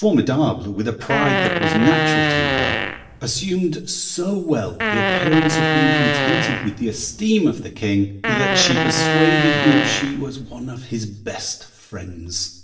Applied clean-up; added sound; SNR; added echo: none; Fart; -1 dB; reverberation time 0.6 s.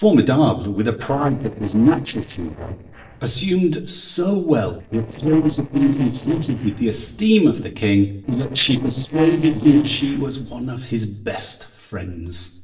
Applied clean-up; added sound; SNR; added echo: neural separator model SepFormer DNS4.